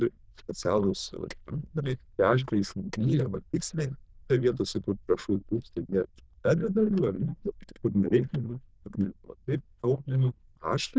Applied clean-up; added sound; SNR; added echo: neural diffusion model UNIVERSE++.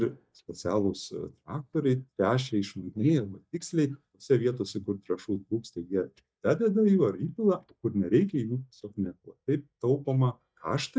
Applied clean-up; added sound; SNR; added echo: neural mask model DeepFilterNet 3.